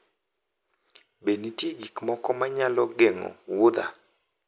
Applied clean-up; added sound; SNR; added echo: none; none; none; none.